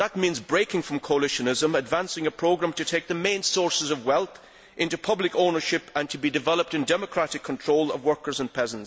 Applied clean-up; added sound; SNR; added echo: none; none; none; none.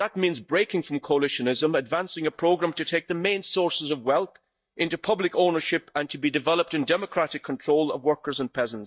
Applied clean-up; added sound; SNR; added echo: neural mask model DeepFilterNet 3.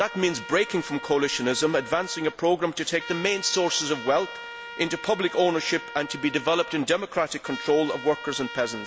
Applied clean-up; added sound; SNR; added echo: none; Trumpet; 13 dB; none.